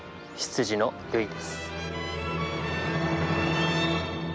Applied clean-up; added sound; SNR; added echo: none; none; none; none.